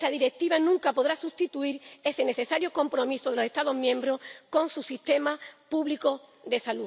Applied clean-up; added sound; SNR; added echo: none; none; none; none.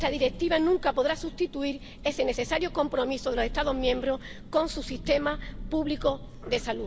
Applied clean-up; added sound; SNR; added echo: none; Thunder; 10 dB; none.